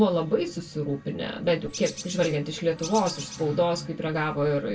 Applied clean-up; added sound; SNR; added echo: none; Bird; 13 dB; reverberation time 0.1 s.